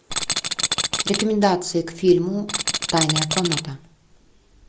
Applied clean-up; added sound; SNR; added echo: none; Tools; 0 dB; none.